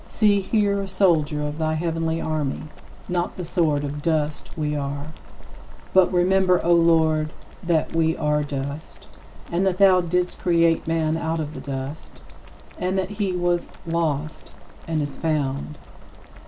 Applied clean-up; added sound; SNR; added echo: none; Boiling; 10 dB; none.